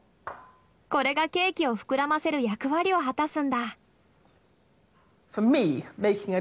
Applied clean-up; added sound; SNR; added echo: none; none; none; none.